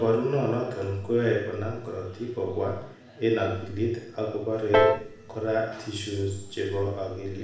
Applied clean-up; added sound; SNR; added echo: none; Piano; 0 dB; reverberation time 0.7 s.